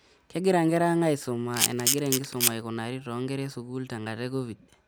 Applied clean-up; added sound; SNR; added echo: none; Camera; -1 dB; none.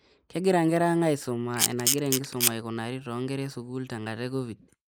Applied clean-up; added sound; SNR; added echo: neural mask model Resemble Enhance denoiser.